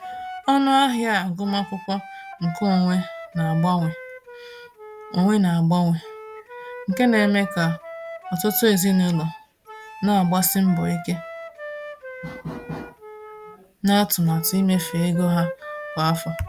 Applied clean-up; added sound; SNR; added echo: none; Wind instrument, woodwind instrument; 14 dB; none.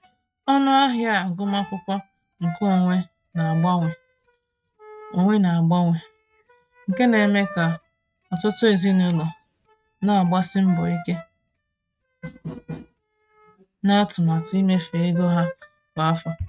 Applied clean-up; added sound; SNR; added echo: neural mask model RNNoise.